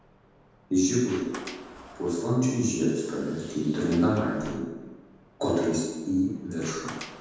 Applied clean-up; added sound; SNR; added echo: none; Sliding door; 19 dB; reverberation time 1.2 s.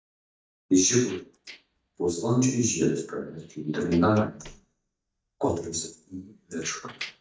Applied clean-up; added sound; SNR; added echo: neural mask model DeepFilterNet 3.